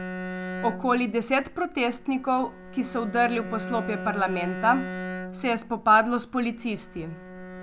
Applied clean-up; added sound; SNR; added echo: none; Bowed string instrument; 10 dB; none.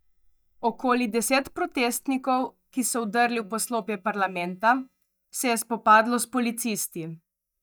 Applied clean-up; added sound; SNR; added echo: neural mask model DeepFilterNet 3.